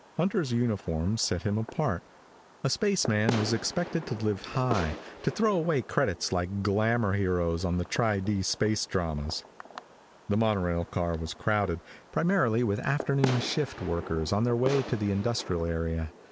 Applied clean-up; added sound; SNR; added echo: none; Fireworks; 13 dB; none.